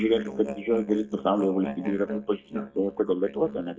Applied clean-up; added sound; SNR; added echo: neural mask model DeepFilterNet 3.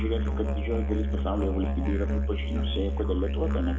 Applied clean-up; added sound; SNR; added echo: none; Musical instrument; -4 dB; reverberation time 0.9 s.